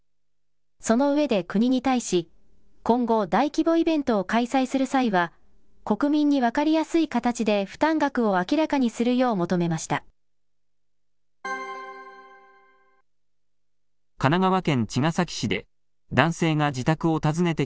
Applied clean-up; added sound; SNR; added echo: none; none; none; none.